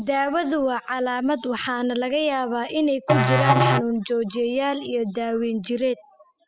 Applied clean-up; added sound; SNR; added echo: classical method spectral subtraction.